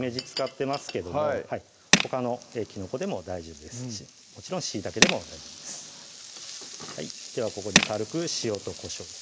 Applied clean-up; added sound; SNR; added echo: none; Tools; -4 dB; none.